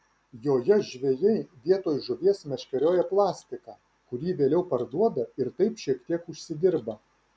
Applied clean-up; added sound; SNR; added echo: none; none; none; none.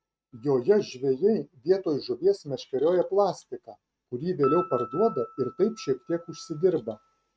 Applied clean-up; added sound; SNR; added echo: neural mask model RNNoise.